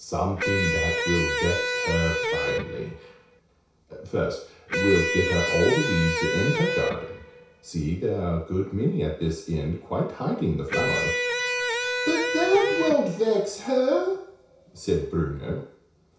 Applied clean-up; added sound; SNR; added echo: none; Electric guitar; 1 dB; reverberation time 0.6 s.